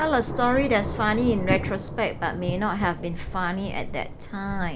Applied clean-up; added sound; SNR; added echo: none; Thunder / Rain; 6 dB; none.